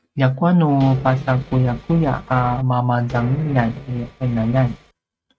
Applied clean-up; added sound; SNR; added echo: neural mask model RNNoise.